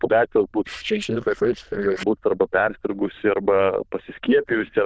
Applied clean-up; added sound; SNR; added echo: neural diffusion model UNIVERSE++.